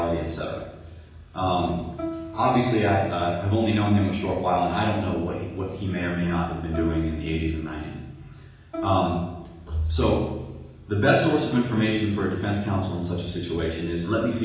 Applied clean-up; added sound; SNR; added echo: none; Plucked string instrument; 13 dB; reverberation time 1.0 s.